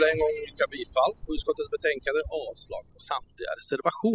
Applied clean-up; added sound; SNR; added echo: classical method spectral subtraction.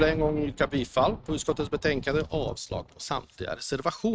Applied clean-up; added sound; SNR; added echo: neural mask model RNNoise.